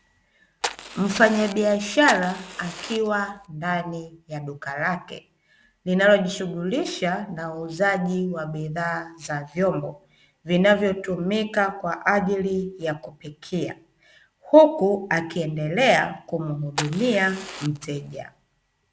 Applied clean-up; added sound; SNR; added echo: none; Fire; 11 dB; none.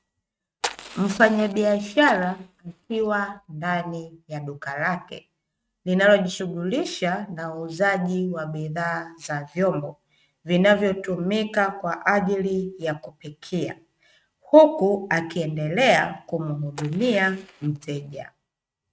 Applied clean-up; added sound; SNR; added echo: neural mask model RNNoise.